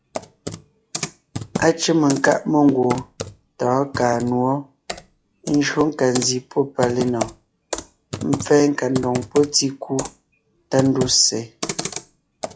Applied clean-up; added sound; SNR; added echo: classical method log-MMSE.